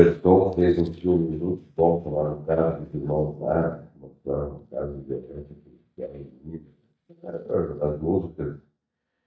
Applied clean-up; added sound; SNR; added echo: neural mask model DeepFilterNet 3.